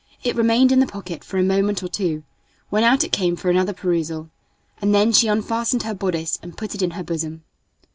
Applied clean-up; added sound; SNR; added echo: none; none; none; none.